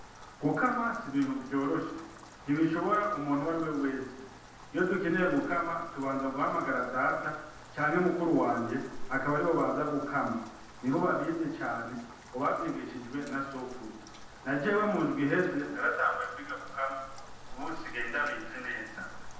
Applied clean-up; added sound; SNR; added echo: none; Rain; 15 dB; reverberation time 0.9 s.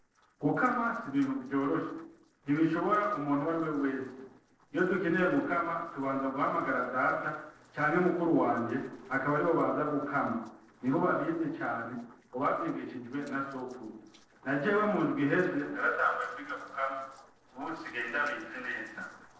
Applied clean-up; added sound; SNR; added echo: neural separator model SepFormer DNS4.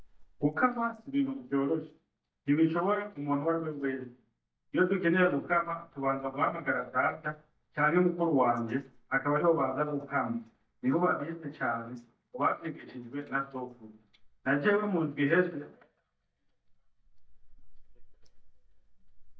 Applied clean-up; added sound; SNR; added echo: neural mask model DeepFilterNet 3.